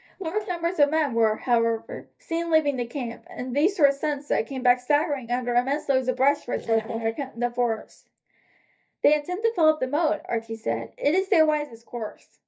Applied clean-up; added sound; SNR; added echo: neural mask model DeepFilterNet 3.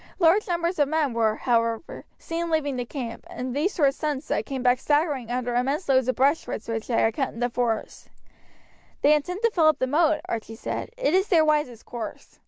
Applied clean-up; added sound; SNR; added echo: none; none; none; none.